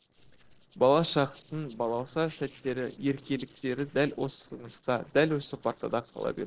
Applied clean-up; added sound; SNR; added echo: neural separator model SepFormer DNS4.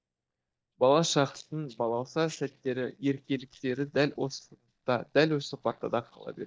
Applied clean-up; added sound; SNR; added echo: neural mask model DeepFilterNet 3.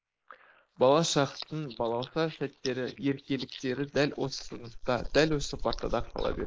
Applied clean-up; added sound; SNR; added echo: neural mask model Resemble Enhance denoiser.